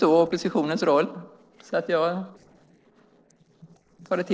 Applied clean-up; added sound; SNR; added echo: neural separator model SepFormer DNS4.